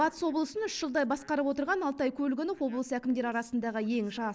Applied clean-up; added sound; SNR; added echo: none; none; none; none.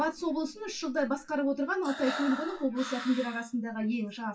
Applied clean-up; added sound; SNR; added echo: classical method WPE with log-MMSE.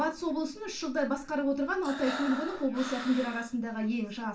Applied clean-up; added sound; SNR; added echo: none; Breathing; 9 dB; reverberation time 0.3 s.